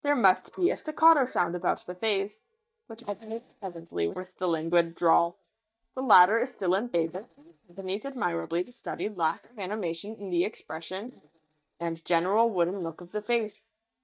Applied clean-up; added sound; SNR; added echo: neural mask model DeepFilterNet 3.